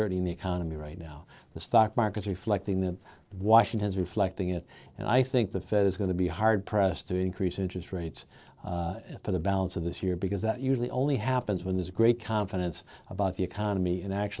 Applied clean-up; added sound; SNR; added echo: neural separator model SepFormer DNS4.